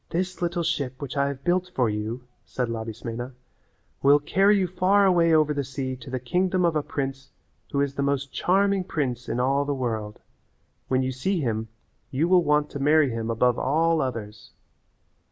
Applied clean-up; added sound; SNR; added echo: none; none; none; none.